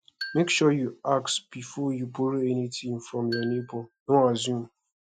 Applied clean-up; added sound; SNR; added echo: classical method Wiener filter.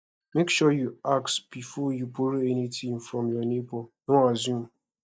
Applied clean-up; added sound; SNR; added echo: neural mask model DeepFilterNet 3.